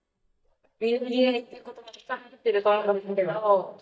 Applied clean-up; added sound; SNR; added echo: neural mask model DeepFilterNet 3.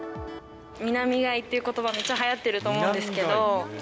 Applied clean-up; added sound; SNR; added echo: none; none; none; none.